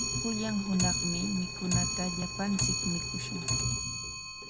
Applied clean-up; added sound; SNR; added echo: none; Clock; -2 dB; none.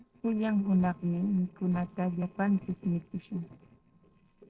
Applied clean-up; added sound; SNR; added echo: neural separator model SepFormer DNS4.